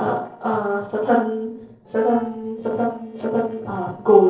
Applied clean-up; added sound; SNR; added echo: neural separator model SepFormer DNS4.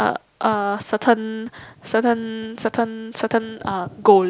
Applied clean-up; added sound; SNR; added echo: none; none; none; none.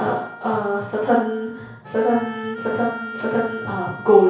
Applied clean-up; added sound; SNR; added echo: none; Wind instrument, woodwind instrument; 14 dB; reverberation time 0.6 s.